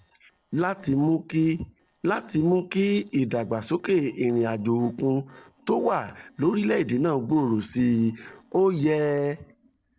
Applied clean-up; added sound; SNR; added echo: neural separator model SepFormer DNS4.